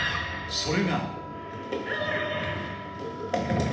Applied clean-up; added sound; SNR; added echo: none; Wind instrument, woodwind instrument; 12 dB; reverberation time 0.8 s.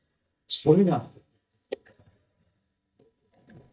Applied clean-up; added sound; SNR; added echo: neural mask model DeepFilterNet 3.